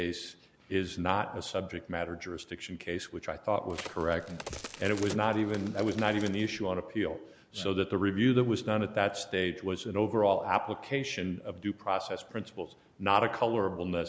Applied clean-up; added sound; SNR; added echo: none; Crack; 14 dB; none.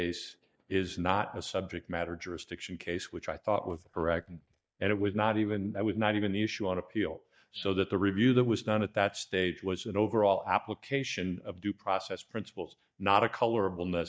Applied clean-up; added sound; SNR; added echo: neural mask model DeepFilterNet 3.